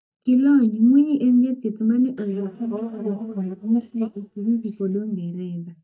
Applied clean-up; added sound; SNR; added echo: neural mask model DeepFilterNet 3.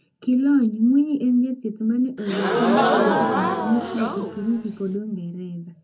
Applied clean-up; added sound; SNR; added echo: none; Crowd / Gasp; 0 dB; reverberation time 0.4 s.